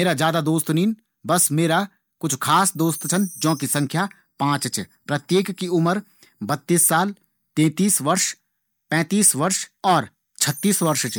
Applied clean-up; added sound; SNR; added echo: neural mask model DeepFilterNet 3.